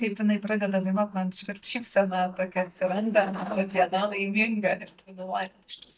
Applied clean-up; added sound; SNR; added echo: neural mask model DeepFilterNet 3.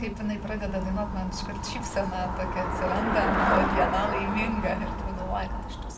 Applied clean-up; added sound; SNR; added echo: none; Traffic noise, roadway noise / Bicycle; -1 dB; reverberation time 1.5 s.